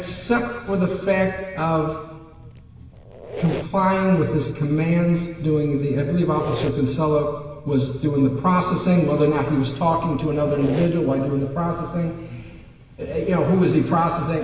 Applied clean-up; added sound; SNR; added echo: none; Squeak; 16 dB; reverberation time 1.5 s.